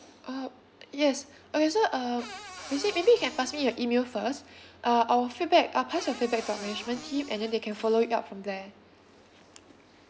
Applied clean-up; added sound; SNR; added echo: none; Cupboard open or close / Door; 14 dB; none.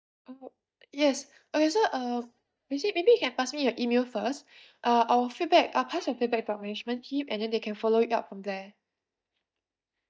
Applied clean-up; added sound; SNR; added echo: neural mask model DeepFilterNet 3.